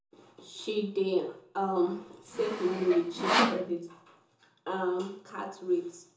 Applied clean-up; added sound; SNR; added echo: none; Sawing; 0 dB; reverberation time 0.5 s.